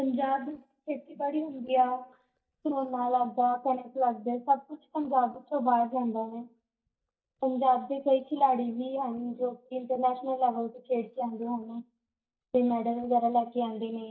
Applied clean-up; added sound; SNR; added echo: neural mask model DeepFilterNet 3.